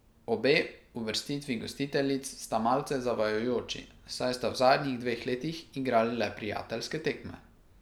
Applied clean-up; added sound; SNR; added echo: none; none; none; none.